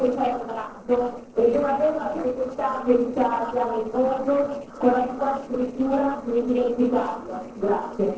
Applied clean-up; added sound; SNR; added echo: neural separator model SepFormer DNS4.